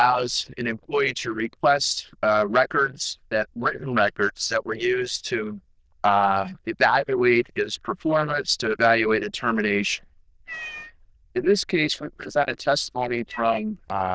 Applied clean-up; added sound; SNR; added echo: neural diffusion model UNIVERSE++.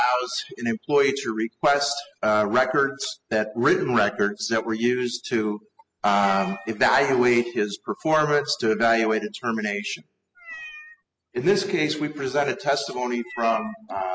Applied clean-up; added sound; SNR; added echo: classical method spectral subtraction.